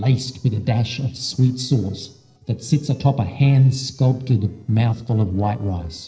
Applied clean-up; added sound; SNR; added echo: neural separator model SepFormer DNS4.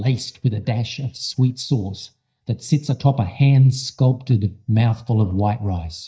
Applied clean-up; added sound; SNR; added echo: neural mask model DeepFilterNet 3.